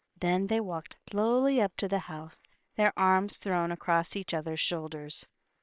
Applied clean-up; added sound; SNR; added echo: neural separator model SepFormer WHAM!.